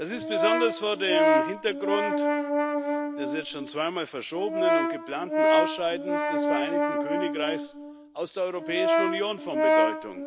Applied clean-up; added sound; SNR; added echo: none; Brass instrument; -5 dB; none.